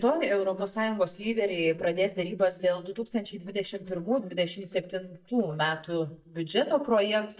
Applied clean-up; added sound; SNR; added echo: neural mask model DeepFilterNet 3.